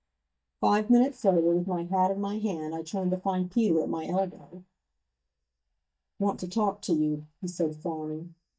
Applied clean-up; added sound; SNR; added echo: neural mask model DeepFilterNet 3.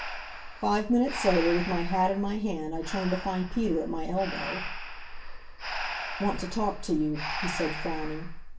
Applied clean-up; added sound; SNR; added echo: none; Breathing; 9 dB; reverberation time 0.3 s.